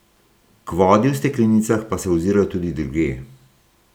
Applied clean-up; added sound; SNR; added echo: none; none; none; none.